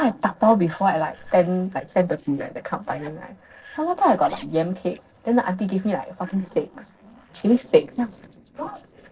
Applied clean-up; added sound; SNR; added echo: neural separator model SepFormer DNS4.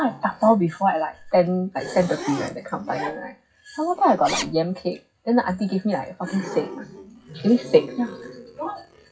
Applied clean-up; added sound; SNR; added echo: classical method WPE with log-MMSE.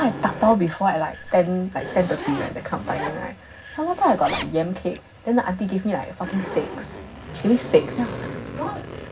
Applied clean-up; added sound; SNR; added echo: none; Zipper (clothing); 11 dB; reverberation time 0.4 s.